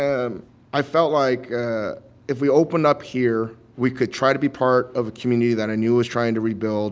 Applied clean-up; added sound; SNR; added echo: none; none; none; none.